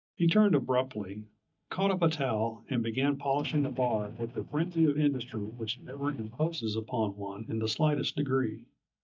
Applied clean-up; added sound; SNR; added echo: neural mask model DeepFilterNet 3.